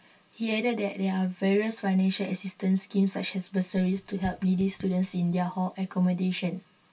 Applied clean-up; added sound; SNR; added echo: none; Raindrop / Drip; 19 dB; reverberation time 0.1 s.